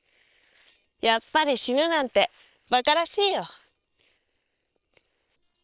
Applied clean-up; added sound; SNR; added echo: neural separator model SepFormer WHAM!.